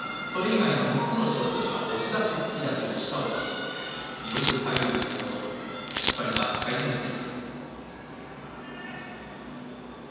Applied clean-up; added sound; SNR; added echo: none; Coin (dropping); -3 dB; reverberation time 2.1 s.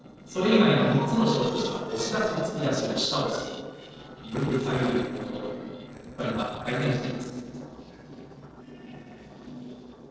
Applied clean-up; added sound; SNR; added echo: neural separator model SepFormer DNS4.